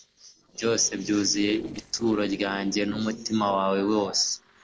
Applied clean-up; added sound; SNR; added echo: neural separator model SepFormer DNS4.